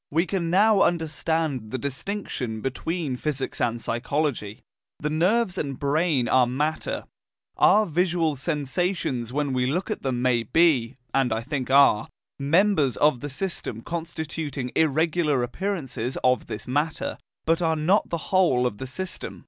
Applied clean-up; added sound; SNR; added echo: none; none; none; none.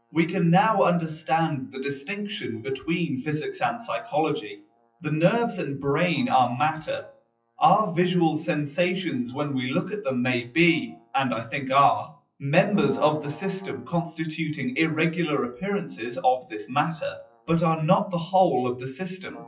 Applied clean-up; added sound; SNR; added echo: classical method WPE with log-MMSE.